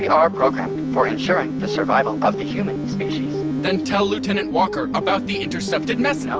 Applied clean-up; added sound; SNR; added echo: none; none; none; none.